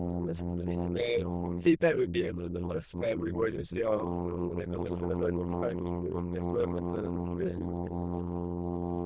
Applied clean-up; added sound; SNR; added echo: neural diffusion model UNIVERSE++.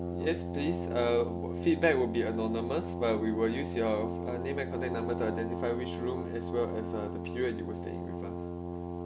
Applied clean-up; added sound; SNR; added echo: none; Brass instrument; 3 dB; none.